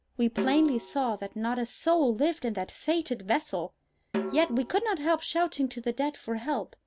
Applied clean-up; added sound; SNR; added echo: none; Snare drum; 11 dB; none.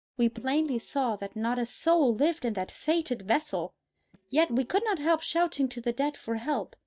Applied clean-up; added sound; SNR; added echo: neural mask model DeepFilterNet 3.